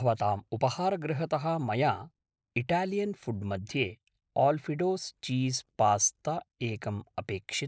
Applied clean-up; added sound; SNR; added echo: neural mask model Resemble Enhance denoiser.